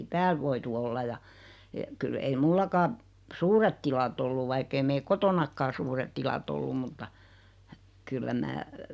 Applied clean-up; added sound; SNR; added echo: none; none; none; none.